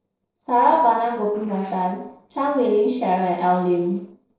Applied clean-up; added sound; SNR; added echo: neural separator model SepFormer DNS4.